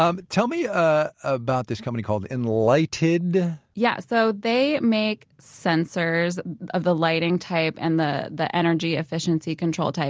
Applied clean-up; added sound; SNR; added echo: none; none; none; none.